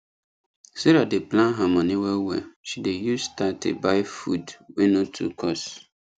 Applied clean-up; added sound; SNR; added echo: none; none; none; none.